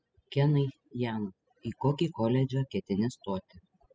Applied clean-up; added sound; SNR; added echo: classical method spectral subtraction.